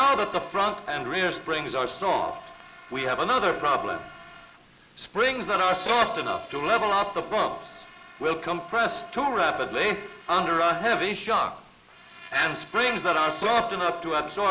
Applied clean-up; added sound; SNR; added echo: neural mask model Resemble Enhance denoiser.